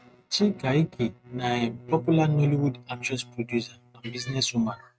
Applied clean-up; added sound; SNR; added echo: neural mask model RNNoise.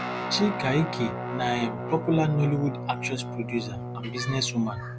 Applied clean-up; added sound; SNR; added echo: none; Guitar; 6 dB; none.